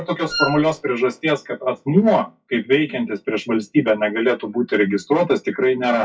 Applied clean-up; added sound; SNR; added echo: classical method WPE with log-MMSE.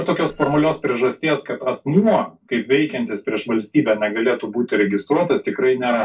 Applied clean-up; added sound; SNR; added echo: neural separator model SepFormer DNS4.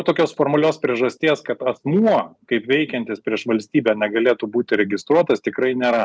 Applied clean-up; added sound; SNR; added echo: none; none; none; none.